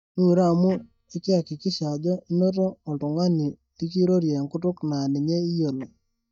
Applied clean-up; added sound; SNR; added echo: neural mask model DeepFilterNet 3.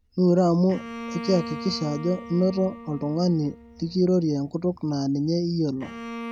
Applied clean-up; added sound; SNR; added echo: none; Bowed string instrument; 14 dB; none.